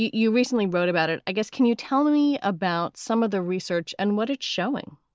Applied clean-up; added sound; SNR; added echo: none; none; none; none.